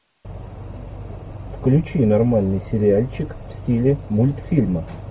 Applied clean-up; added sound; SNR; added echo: none; none; none; none.